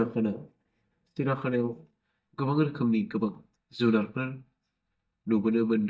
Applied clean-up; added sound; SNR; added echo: neural mask model DeepFilterNet 3.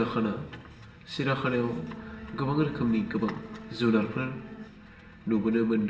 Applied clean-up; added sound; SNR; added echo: none; Organ; 14 dB; reverberation time 1.1 s.